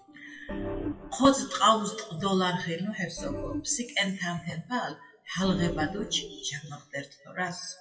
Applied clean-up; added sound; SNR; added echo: classical method WPE with log-MMSE.